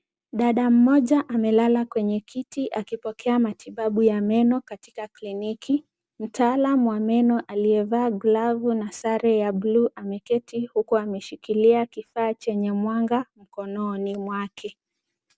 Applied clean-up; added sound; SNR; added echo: none; none; none; none.